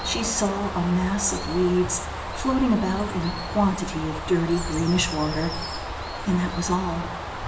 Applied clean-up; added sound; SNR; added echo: none; Bird; 6 dB; reverberation time 0.6 s.